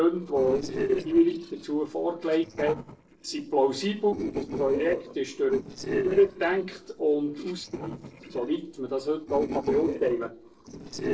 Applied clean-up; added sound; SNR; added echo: neural separator model SepFormer DNS4.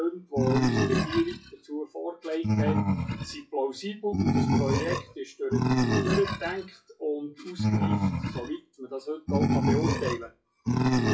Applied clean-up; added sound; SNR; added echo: classical method WPE with log-MMSE.